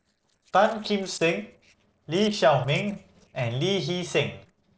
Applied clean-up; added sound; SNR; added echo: neural separator model SepFormer DNS4.